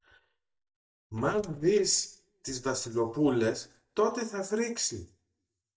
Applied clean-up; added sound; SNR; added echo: neural mask model DeepFilterNet 3.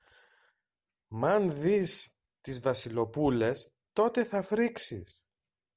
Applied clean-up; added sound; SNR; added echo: none; none; none; none.